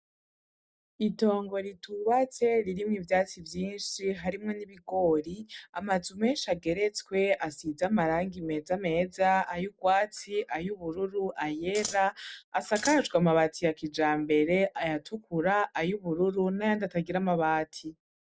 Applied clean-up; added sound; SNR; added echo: none; Scissors; 8 dB; none.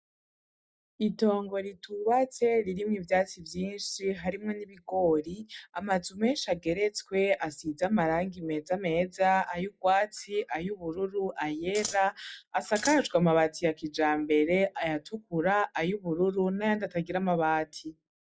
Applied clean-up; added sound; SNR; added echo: classical method log-MMSE.